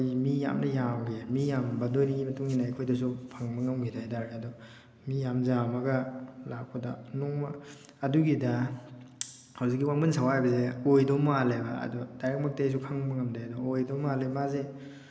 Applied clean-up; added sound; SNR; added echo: none; none; none; none.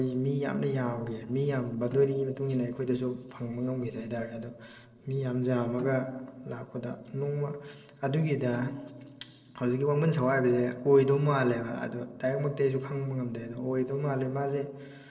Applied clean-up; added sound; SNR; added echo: neural separator model SepFormer DNS4.